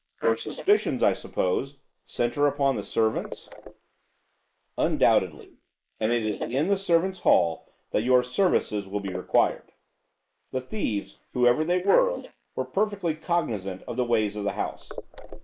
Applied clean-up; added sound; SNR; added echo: neural mask model Resemble Enhance denoiser.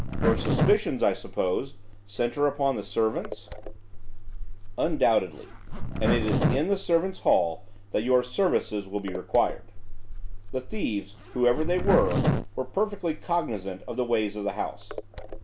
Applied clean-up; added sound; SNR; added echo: none; Zipper (clothing); 3 dB; none.